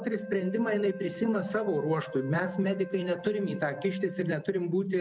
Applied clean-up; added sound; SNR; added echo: none; Wind instrument, woodwind instrument; 15 dB; none.